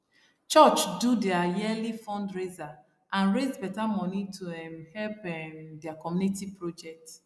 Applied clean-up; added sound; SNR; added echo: neural mask model Resemble Enhance denoiser.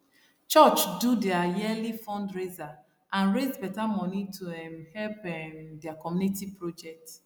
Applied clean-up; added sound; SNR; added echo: none; none; none; none.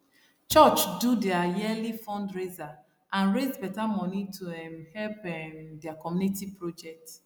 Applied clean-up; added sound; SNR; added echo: none; Bowed string instrument; 18 dB; none.